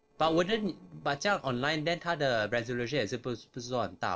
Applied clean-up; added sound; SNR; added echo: neural separator model SepFormer DNS4.